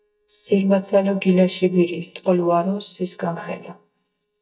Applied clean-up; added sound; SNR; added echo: neural mask model DeepFilterNet 3.